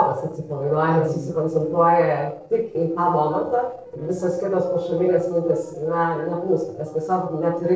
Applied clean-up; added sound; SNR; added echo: neural separator model SepFormer DNS4.